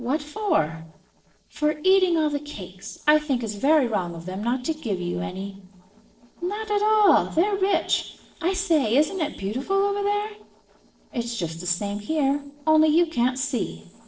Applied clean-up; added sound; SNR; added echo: neural separator model SepFormer DNS4.